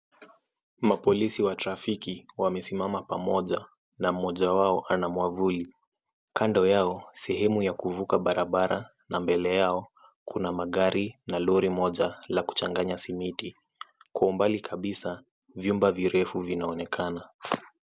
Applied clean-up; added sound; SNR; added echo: none; none; none; none.